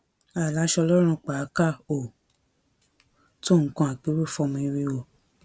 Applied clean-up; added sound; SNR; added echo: none; none; none; none.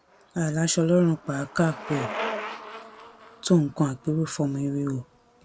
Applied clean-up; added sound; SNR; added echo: none; Bicycle; 12 dB; none.